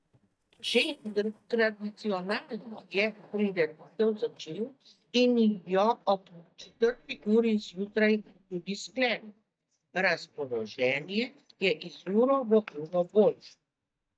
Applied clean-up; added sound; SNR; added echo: neural mask model DeepFilterNet 3.